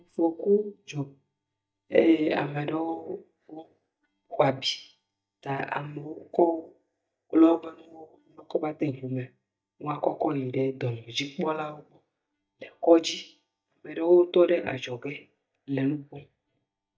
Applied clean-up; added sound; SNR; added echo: neural mask model DeepFilterNet 3.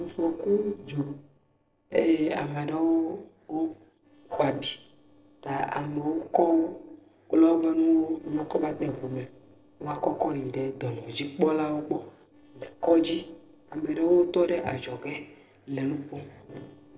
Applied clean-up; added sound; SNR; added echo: neural separator model SepFormer DNS4.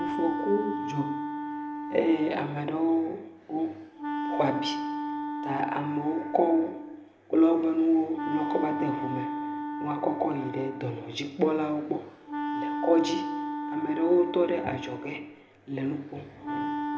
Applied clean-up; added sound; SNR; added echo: none; Wind instrument, woodwind instrument; 5 dB; reverberation time 0.7 s.